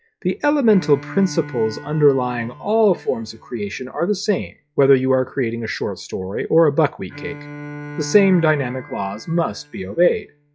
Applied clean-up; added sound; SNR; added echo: classical method log-MMSE.